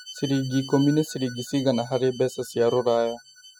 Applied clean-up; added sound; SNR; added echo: classical method spectral subtraction.